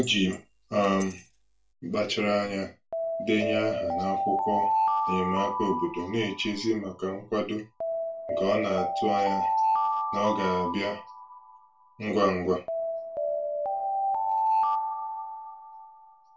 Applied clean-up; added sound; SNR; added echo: none; Alarm; 0 dB; reverberation time 0.2 s.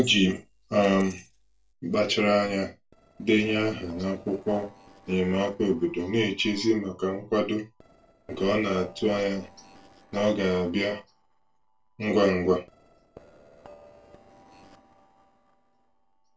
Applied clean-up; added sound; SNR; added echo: neural separator model SepFormer DNS4.